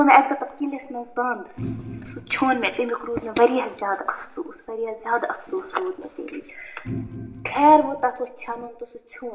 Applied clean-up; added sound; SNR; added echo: none; Organ; 11 dB; reverberation time 0.9 s.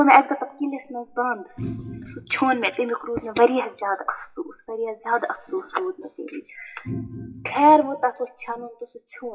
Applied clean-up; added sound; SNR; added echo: classical method WPE with log-MMSE.